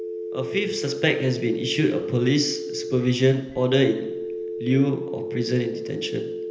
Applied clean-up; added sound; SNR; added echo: none; Telephone; 7 dB; reverberation time 0.8 s.